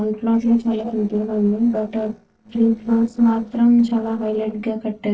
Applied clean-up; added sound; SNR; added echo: neural separator model SepFormer DNS4.